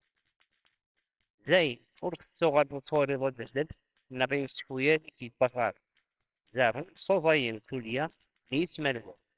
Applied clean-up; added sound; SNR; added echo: neural separator model SepFormer WHAMR!.